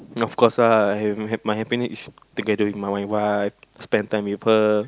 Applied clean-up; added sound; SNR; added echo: none; none; none; none.